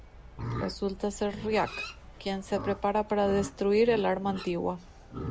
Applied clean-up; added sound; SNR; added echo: none; Livestock, farm animals, working animals; 11 dB; none.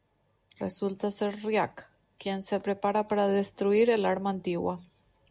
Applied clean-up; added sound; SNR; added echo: none; none; none; none.